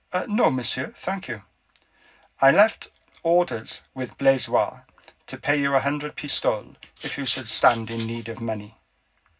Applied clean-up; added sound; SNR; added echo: none; Rattle (instrument); 2 dB; reverberation time 0.4 s.